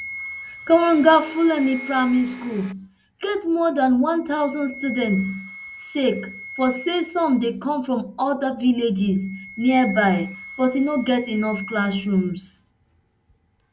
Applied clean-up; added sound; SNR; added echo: none; Domestic sounds, home sounds + Wind instrument, woodwind instrument; 16 dB; none.